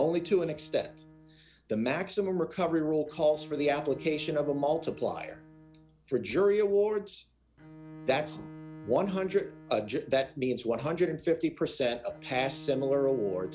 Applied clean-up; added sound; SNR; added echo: none; Bowed string instrument; 18 dB; none.